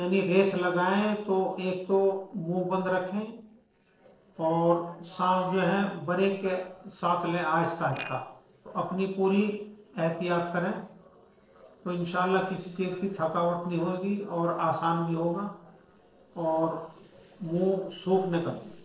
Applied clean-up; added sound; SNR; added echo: neural separator model SepFormer DNS4.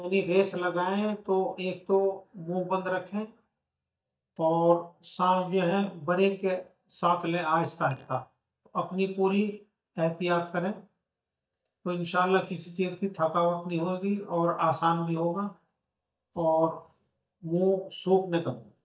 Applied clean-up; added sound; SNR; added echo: neural mask model DeepFilterNet 3.